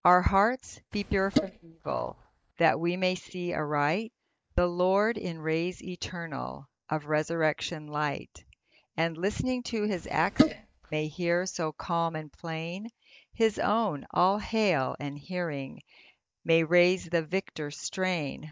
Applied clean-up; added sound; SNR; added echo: neural mask model DeepFilterNet 3.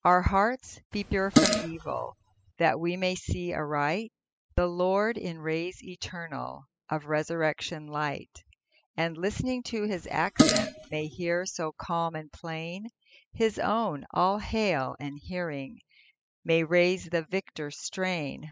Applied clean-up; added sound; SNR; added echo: classical method spectral subtraction.